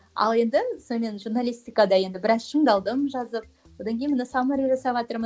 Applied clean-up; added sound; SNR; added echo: none; none; none; none.